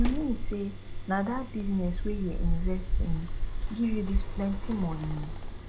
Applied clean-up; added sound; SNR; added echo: none; Sliding door; -2 dB; none.